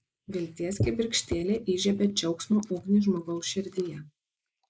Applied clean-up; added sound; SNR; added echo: neural mask model Resemble Enhance denoiser.